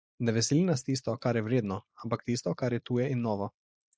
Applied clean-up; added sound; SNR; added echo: neural mask model Resemble Enhance denoiser.